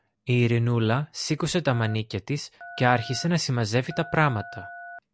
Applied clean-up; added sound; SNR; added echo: none; Telephone; 17 dB; none.